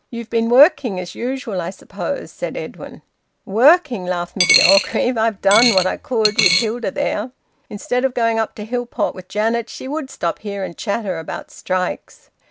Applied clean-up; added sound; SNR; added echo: none; Coin (dropping); 0 dB; none.